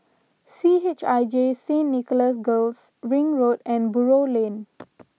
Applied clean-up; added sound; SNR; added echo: none; none; none; none.